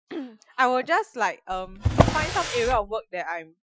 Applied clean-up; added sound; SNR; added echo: classical method Wiener filter.